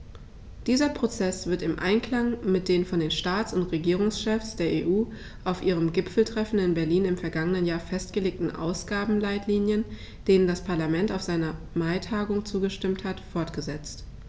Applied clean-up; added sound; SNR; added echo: none; none; none; none.